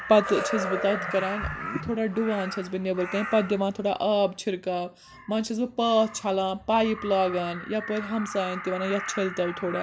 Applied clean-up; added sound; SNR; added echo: none; Crow; 10 dB; none.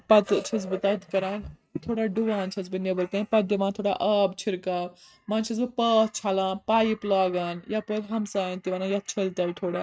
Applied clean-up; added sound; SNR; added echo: neural mask model RNNoise.